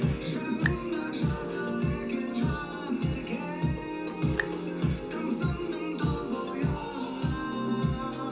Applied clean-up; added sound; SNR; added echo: none; Raindrop; 11 dB; reverberation time 0.6 s.